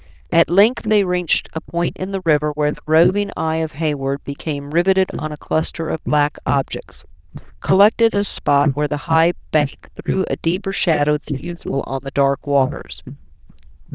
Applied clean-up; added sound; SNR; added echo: neural diffusion model UNIVERSE++.